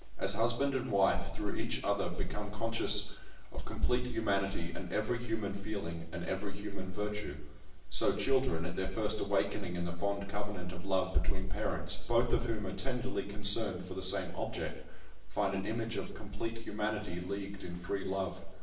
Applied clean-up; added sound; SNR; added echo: none; none; none; reverberation time 0.8 s.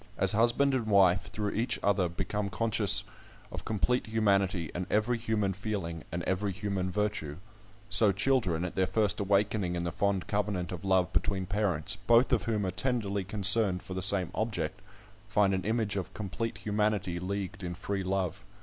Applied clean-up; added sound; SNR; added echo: none; none; none; none.